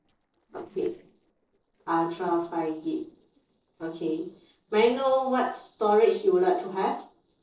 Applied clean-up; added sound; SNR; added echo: neural separator model SepFormer DNS4.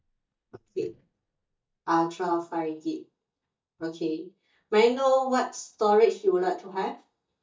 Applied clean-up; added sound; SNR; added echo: neural mask model DeepFilterNet 3.